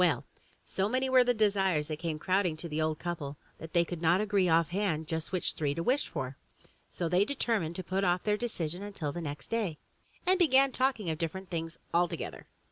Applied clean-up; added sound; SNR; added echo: none; none; none; none.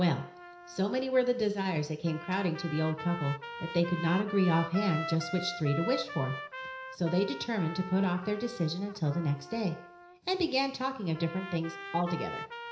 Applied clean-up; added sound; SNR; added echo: none; Trumpet; 11 dB; reverberation time 0.5 s.